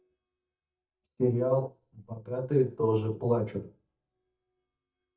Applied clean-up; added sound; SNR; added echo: neural mask model DeepFilterNet 3.